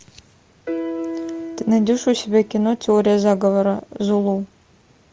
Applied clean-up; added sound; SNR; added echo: none; Piano; 11 dB; none.